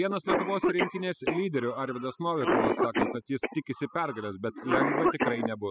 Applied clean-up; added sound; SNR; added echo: classical method spectral subtraction.